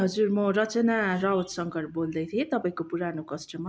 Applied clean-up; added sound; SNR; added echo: none; none; none; none.